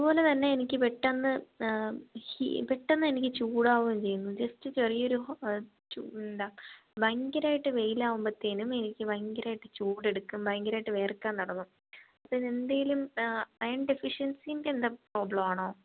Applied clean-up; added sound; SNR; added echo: none; none; none; none.